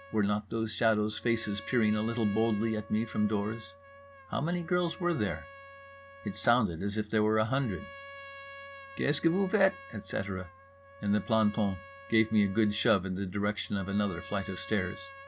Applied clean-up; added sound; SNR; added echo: none; Trumpet; 19 dB; none.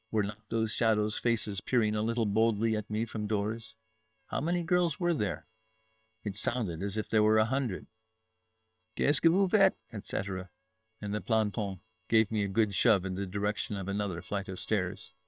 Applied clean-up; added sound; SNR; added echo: neural separator model SepFormer WHAM!.